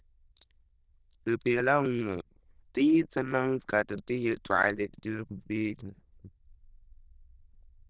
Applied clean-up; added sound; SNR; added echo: neural diffusion model UNIVERSE++.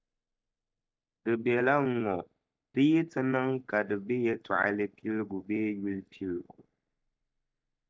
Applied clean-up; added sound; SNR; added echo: neural mask model DeepFilterNet 3.